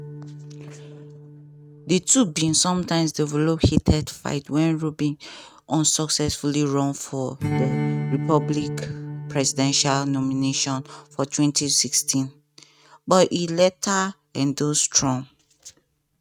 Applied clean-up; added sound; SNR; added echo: neural mask model RNNoise.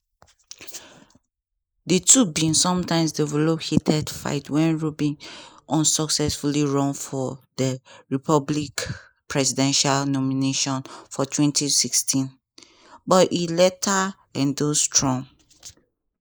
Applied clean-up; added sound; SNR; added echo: neural mask model Resemble Enhance denoiser.